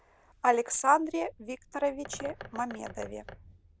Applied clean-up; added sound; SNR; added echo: none; Bird; 18 dB; none.